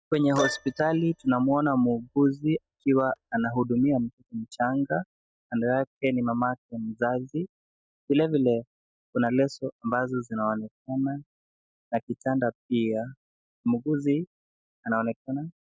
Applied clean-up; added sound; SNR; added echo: neural mask model RNNoise.